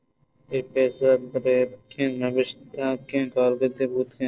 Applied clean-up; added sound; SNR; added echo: neural separator model SepFormer DNS4.